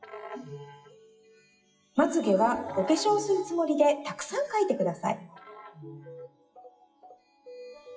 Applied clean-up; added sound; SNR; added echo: classical method WPE with log-MMSE.